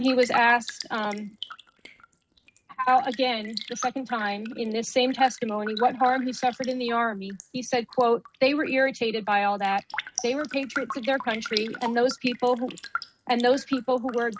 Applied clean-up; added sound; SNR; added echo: neural mask model RNNoise.